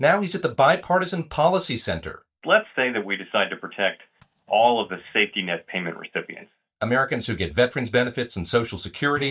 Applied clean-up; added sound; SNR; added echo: neural mask model DeepFilterNet 3.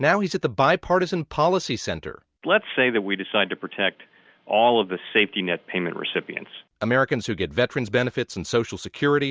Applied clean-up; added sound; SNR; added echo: none; none; none; none.